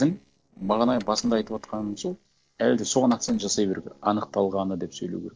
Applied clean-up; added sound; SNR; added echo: neural separator model SepFormer DNS4.